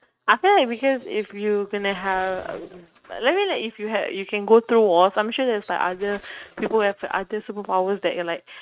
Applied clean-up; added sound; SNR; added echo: neural mask model RNNoise.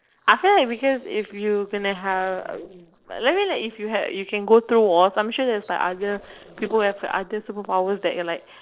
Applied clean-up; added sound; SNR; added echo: neural separator model SepFormer DNS4.